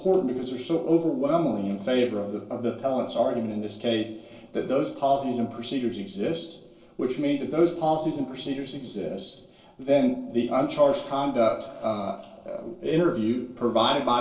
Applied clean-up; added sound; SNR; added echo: neural separator model SepFormer DNS4.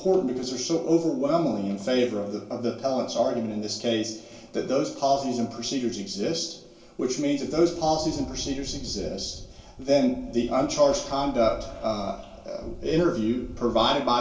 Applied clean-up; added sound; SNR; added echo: none; Wind; 19 dB; reverberation time 0.3 s.